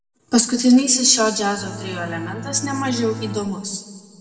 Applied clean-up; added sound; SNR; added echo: none; Bowed string instrument; 12 dB; reverberation time 1.5 s.